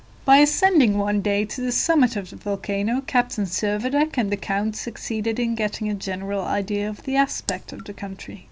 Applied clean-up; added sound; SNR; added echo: none; Raindrop; 12 dB; none.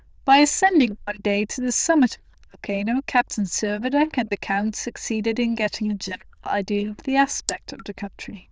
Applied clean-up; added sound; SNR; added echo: neural diffusion model UNIVERSE++.